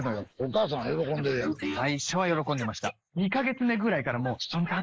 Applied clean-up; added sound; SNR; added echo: neural mask model Resemble Enhance denoiser.